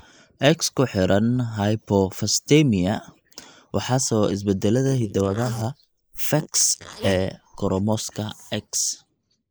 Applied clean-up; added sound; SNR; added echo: neural mask model Resemble Enhance denoiser.